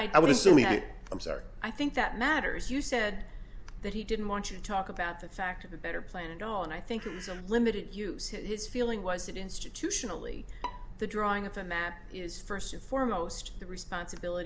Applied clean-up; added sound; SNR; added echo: none; Bowed string instrument + Bird; 16 dB; none.